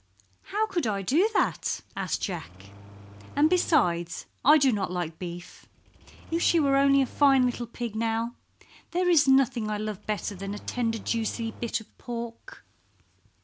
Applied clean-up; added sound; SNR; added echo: none; Engine starting; 19 dB; none.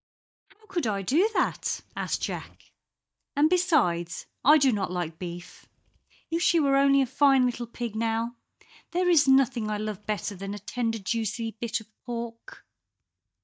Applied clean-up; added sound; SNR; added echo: neural mask model DeepFilterNet 3.